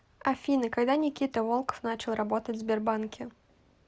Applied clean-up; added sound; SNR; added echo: none; none; none; none.